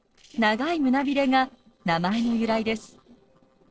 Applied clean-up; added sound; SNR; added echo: neural separator model SepFormer DNS4.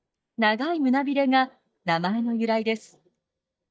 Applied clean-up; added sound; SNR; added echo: neural mask model DeepFilterNet 3.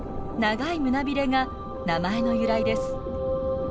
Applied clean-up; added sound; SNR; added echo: none; none; none; none.